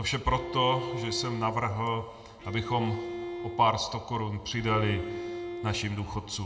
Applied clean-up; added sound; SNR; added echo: none; Bowed string instrument; 9 dB; reverberation time 0.6 s.